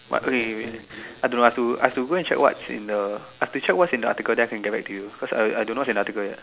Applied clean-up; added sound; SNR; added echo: none; none; none; none.